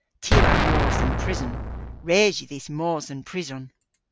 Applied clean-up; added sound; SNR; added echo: none; Explosion; -5 dB; none.